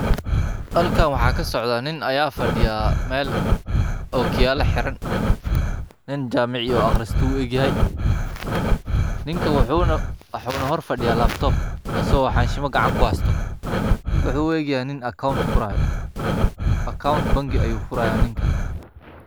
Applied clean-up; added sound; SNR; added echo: none; Breathing; -3 dB; none.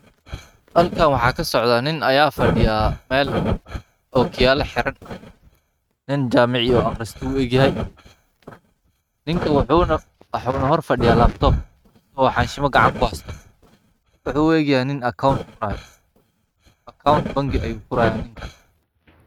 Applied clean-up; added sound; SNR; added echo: neural mask model RNNoise.